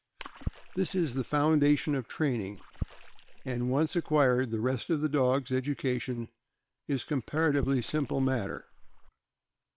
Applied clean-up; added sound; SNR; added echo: neural separator model SepFormer WHAM!.